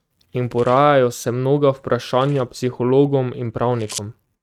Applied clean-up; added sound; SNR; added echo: neural mask model RNNoise.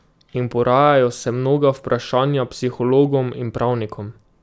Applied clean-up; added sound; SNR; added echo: none; none; none; none.